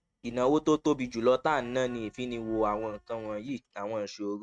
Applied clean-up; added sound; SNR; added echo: neural mask model RNNoise.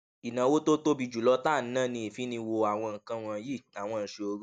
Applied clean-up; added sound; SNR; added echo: none; none; none; none.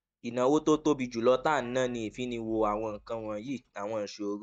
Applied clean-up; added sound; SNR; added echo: neural mask model DeepFilterNet 3.